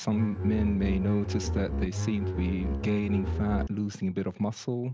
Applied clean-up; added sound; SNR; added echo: none; Bowed string instrument; 1 dB; none.